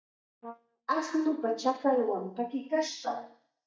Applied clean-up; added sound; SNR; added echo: neural mask model DeepFilterNet 3.